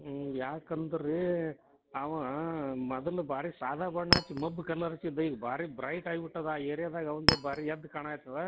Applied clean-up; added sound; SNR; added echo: none; Chink, clink; -5 dB; none.